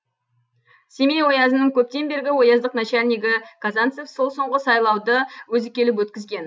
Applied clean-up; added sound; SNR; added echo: none; none; none; none.